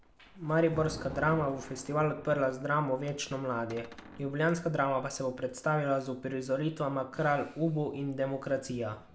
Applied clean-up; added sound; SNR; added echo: none; Cupboard open or close + Thunder; 19 dB; none.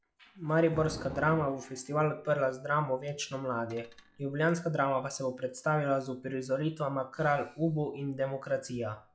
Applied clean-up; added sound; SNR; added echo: classical method log-MMSE.